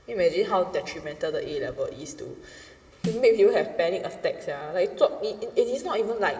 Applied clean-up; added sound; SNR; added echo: none; Snare drum; 12 dB; reverberation time 2.6 s.